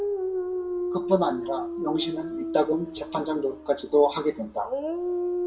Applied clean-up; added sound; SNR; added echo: none; Dog; 3 dB; reverberation time 0.4 s.